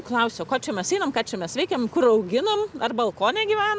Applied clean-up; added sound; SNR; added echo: none; none; none; none.